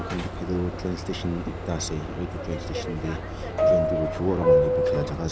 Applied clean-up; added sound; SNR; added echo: none; Subway, metro, underground; -4 dB; none.